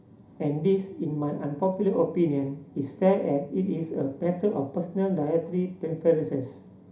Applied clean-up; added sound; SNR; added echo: none; none; none; reverberation time 0.5 s.